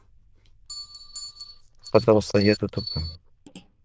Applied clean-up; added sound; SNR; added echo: neural diffusion model UNIVERSE++.